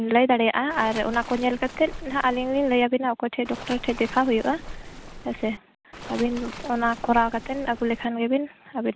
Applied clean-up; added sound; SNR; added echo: none; Waves, surf; 14 dB; none.